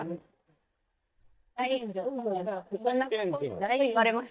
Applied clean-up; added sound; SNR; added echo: neural mask model DeepFilterNet 3.